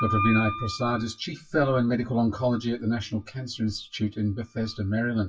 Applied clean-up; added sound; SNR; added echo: classical method WPE with log-MMSE.